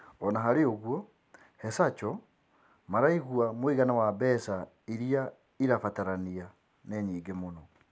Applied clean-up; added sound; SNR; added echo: none; none; none; none.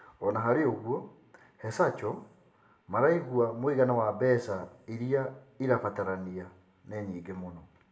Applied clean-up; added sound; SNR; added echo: none; none; none; reverberation time 0.5 s.